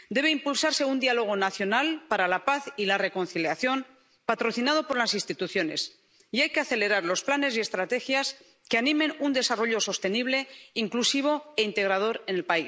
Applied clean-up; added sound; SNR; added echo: none; none; none; none.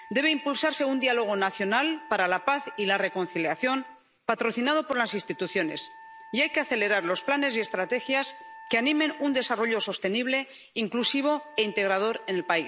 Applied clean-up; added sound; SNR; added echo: none; Wind instrument, woodwind instrument; 20 dB; none.